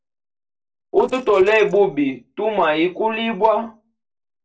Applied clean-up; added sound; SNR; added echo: neural separator model SepFormer DNS4.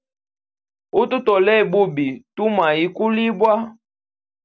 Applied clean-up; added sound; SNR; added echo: none; none; none; none.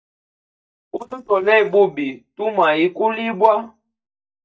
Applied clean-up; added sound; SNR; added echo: neural mask model DeepFilterNet 3.